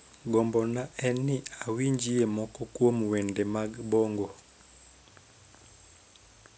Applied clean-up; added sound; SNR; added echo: none; none; none; none.